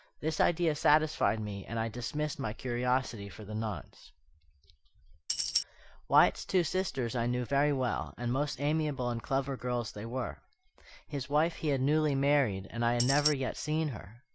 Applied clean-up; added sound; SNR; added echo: none; Tambourine; 1 dB; none.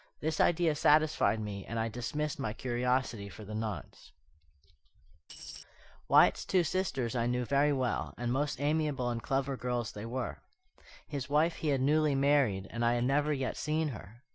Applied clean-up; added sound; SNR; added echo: neural separator model SepFormer DNS4.